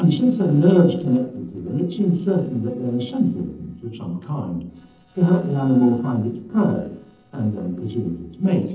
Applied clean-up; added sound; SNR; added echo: neural separator model SepFormer DNS4.